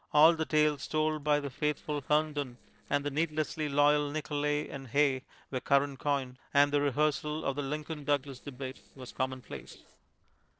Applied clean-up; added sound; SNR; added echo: neural separator model SepFormer DNS4.